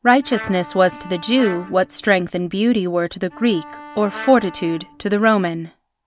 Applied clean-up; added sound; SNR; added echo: none; Bowed string instrument + Trumpet; 17 dB; none.